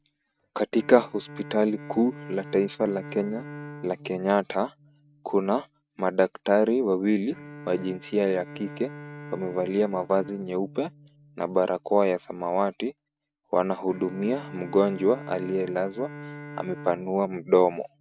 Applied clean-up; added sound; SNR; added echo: neural mask model RNNoise.